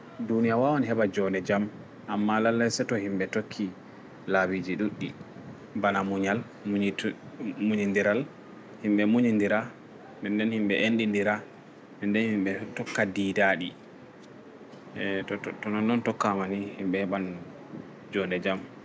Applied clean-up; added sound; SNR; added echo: none; none; none; none.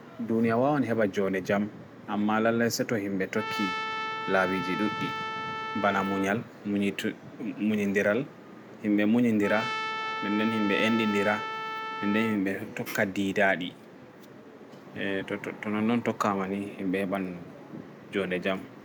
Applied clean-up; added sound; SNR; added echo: none; Trumpet; 6 dB; none.